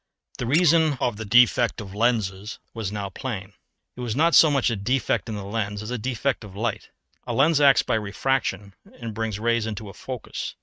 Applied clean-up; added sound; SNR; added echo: neural mask model RNNoise.